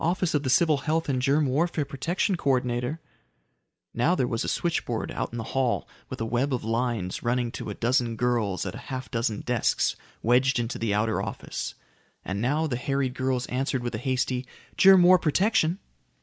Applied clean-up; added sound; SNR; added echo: none; none; none; none.